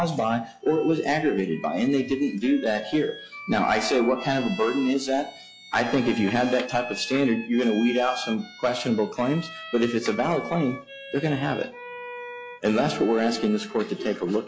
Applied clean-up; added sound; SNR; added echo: classical method log-MMSE.